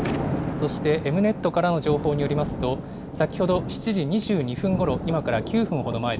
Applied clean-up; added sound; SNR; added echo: none; Thunder; 6 dB; none.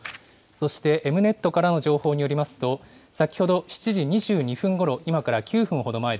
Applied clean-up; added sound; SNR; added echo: none; none; none; none.